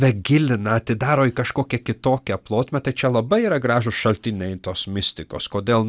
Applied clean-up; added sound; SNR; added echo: none; none; none; none.